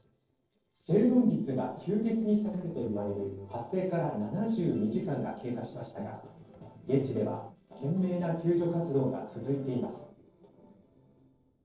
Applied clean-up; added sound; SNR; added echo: neural separator model SepFormer DNS4.